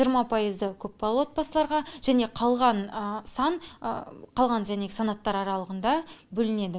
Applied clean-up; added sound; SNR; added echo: none; none; none; none.